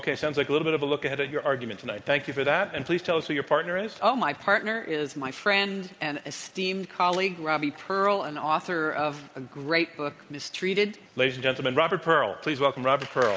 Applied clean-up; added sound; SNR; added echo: none; none; none; none.